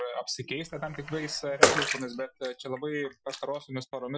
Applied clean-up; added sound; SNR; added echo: classical method Wiener filter.